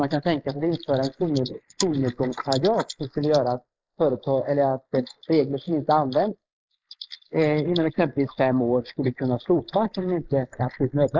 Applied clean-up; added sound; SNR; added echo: neural mask model Resemble Enhance denoiser.